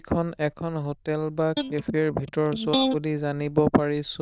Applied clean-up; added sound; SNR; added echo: neural diffusion model UNIVERSE++.